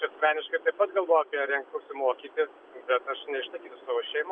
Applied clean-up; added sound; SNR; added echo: none; none; none; none.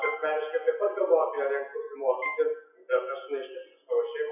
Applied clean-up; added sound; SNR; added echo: classical method WPE with log-MMSE.